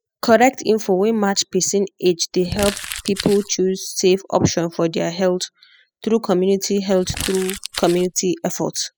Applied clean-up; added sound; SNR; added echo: classical method spectral subtraction.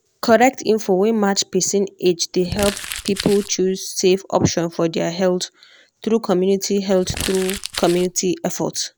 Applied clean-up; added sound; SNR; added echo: none; Crumpling, crinkling; 10 dB; none.